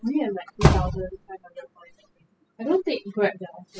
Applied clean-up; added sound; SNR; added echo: classical method spectral subtraction.